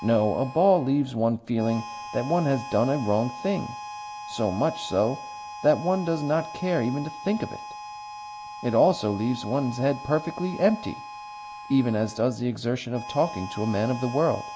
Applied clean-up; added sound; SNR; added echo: none; Harmonica; 13 dB; none.